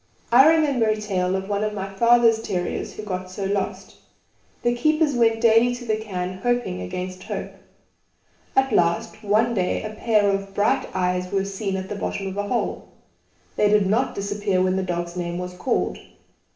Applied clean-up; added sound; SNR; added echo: none; none; none; reverberation time 0.5 s.